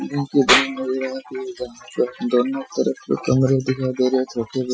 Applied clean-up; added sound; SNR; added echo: classical method Wiener filter.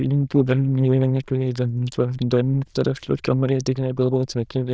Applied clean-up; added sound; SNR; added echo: neural diffusion model UNIVERSE++.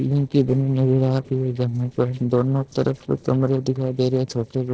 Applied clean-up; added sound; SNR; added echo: neural separator model SepFormer DNS4.